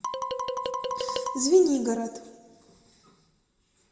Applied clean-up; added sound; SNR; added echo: none; Marimba, xylophone; 4 dB; reverberation time 1.3 s.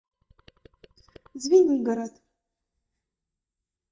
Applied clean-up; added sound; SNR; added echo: neural mask model DeepFilterNet 3.